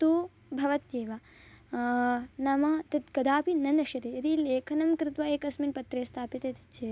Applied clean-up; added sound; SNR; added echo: none; none; none; none.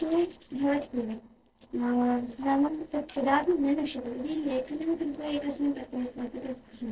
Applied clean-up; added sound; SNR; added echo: neural separator model SepFormer DNS4.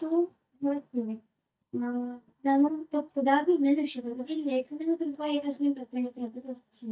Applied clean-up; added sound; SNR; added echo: neural mask model DeepFilterNet 3.